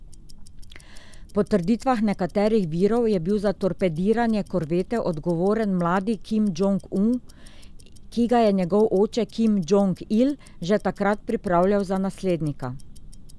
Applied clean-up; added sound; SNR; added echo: none; Tick-tock; 16 dB; none.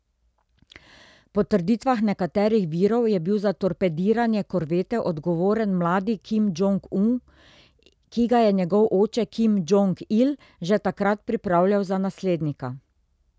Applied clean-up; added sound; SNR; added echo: none; none; none; none.